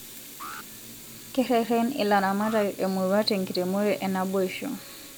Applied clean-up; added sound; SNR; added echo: none; Sink (filling or washing) / Water tap, faucet + Alarm; 17 dB; none.